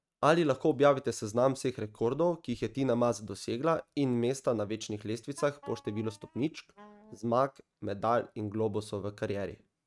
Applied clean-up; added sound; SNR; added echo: neural mask model RNNoise.